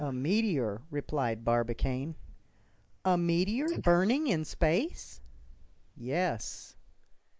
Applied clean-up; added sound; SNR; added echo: neural mask model Resemble Enhance denoiser.